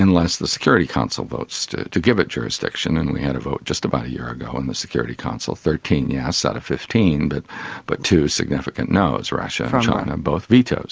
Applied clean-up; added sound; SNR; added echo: none; none; none; none.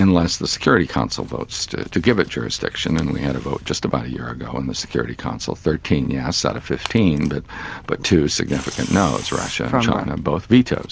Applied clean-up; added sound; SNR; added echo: none; Tearing; 19 dB; none.